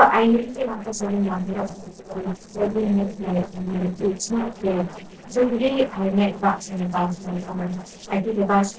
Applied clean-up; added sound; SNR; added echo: neural separator model SepFormer DNS4.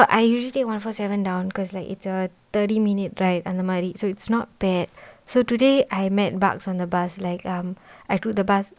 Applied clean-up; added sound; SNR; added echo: none; none; none; none.